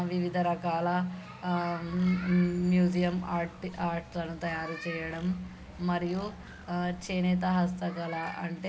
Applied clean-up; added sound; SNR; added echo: none; Bird; 19 dB; none.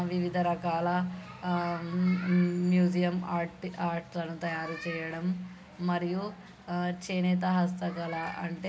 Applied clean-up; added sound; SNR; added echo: none; none; none; none.